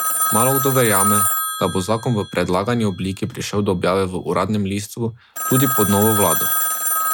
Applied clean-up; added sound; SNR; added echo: none; Telephone; 2 dB; none.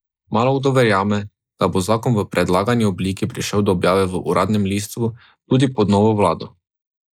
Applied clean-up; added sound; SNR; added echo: neural mask model Resemble Enhance denoiser.